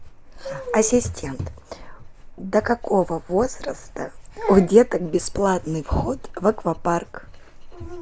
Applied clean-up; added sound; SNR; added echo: none; Writing; 16 dB; none.